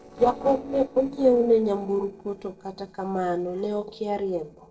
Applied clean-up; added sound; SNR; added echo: neural separator model SepFormer DNS4.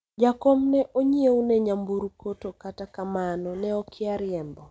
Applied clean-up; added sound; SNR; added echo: none; none; none; none.